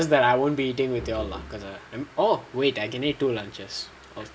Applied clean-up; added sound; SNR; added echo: none; none; none; none.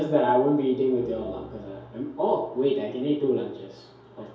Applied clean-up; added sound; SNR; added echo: none; none; none; reverberation time 2.4 s.